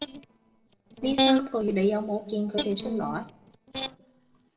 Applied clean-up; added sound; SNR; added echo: neural separator model SepFormer DNS4.